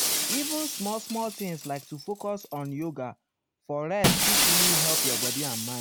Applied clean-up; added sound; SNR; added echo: none; Shatter; -5 dB; none.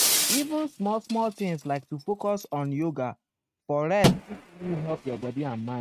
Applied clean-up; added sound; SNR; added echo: neural mask model RNNoise.